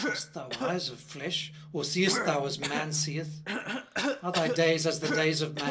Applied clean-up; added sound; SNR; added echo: none; Cough; 5 dB; reverberation time 0.2 s.